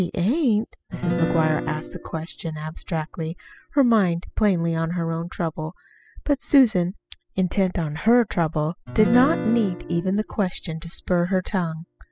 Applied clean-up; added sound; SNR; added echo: classical method spectral subtraction.